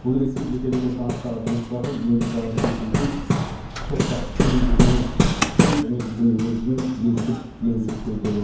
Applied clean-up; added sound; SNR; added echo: none; Hammer; 0 dB; reverberation time 0.9 s.